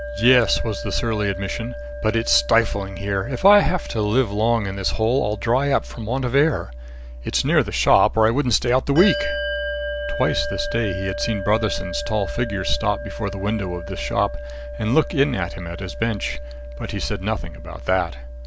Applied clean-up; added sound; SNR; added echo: none; Bell; 11 dB; none.